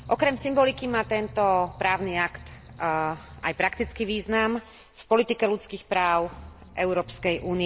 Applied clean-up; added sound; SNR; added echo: none; Squeak; 19 dB; none.